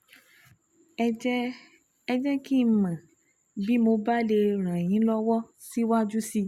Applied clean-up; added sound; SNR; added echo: none; none; none; none.